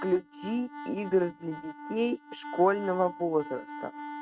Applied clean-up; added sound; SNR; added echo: neural mask model RNNoise.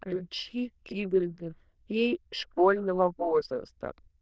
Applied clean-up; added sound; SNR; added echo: neural diffusion model UNIVERSE++.